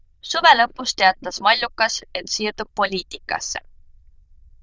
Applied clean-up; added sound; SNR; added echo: neural diffusion model UNIVERSE++.